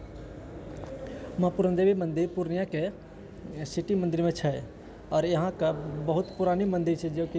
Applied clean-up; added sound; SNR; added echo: none; none; none; none.